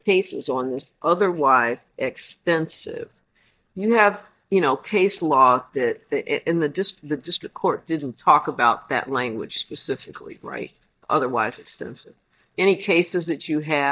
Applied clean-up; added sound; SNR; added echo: neural mask model DeepFilterNet 3.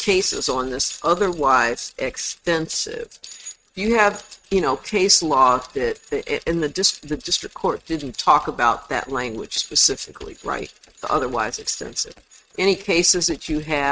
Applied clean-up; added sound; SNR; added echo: neural mask model RNNoise.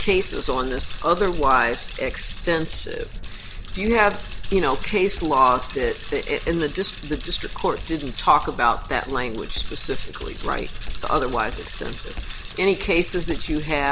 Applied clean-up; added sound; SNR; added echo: none; Bicycle; 12 dB; none.